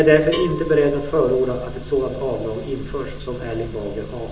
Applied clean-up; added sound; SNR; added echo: none; Bell; 19 dB; reverberation time 0.6 s.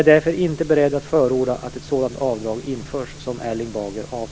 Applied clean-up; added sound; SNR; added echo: none; none; none; none.